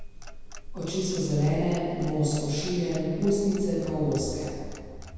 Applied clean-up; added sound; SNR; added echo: none; Clock; 11 dB; reverberation time 2.1 s.